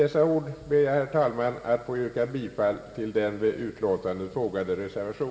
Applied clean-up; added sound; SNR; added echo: none; none; none; reverberation time 1.9 s.